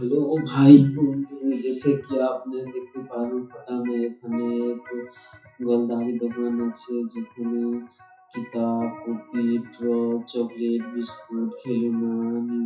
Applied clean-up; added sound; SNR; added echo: classical method WPE with log-MMSE.